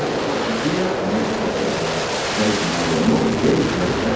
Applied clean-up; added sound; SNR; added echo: none; Aircraft; 1 dB; reverberation time 0.9 s.